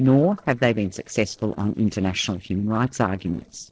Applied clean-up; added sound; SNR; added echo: neural separator model SepFormer DNS4.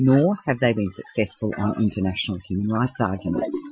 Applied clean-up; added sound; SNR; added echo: classical method Wiener filter.